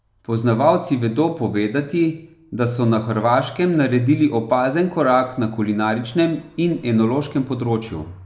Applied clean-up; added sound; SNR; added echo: none; none; none; none.